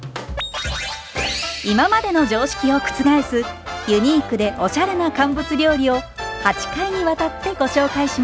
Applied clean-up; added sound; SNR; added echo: none; none; none; none.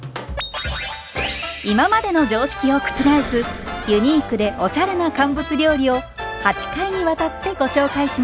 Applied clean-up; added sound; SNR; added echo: none; Explosion; 14 dB; none.